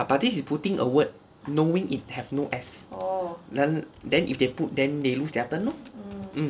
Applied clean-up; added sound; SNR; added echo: none; none; none; none.